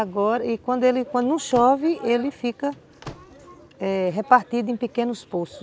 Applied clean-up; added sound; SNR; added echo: none; Slam / Microwave oven; 19 dB; none.